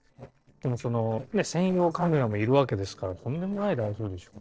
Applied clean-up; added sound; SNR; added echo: neural separator model SepFormer DNS4.